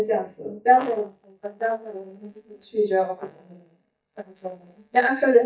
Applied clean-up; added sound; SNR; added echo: neural mask model DeepFilterNet 3.